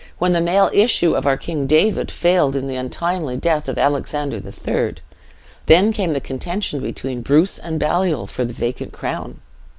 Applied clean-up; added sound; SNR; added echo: none; none; none; none.